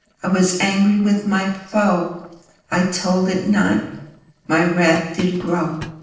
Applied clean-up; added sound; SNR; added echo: neural separator model SepFormer DNS4.